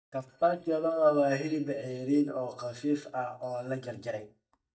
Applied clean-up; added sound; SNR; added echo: neural mask model DeepFilterNet 3.